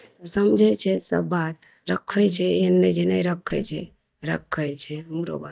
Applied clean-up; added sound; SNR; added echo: neural mask model DeepFilterNet 3.